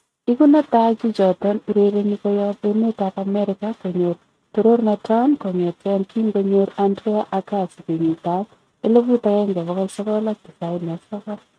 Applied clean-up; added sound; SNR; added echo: neural mask model RNNoise.